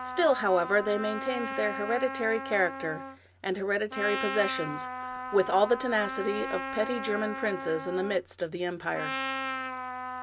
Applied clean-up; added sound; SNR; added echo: none; Trumpet; 7 dB; none.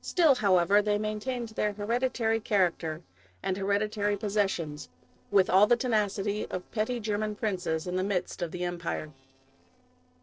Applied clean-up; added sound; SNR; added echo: neural separator model SepFormer DNS4.